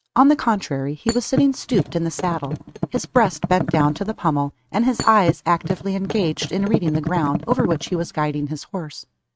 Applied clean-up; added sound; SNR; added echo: neural mask model RNNoise.